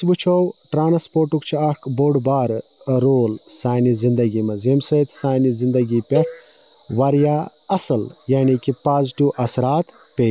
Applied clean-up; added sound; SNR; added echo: none; Cowbell; 11 dB; none.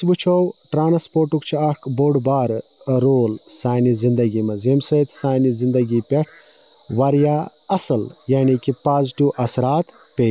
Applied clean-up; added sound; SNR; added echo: none; none; none; none.